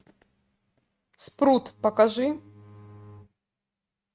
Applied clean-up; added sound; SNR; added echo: neural mask model RNNoise.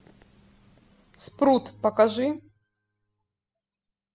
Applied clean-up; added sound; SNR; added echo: classical method spectral subtraction.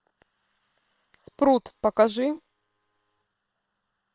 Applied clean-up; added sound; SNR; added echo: neural separator model SepFormer WHAM!.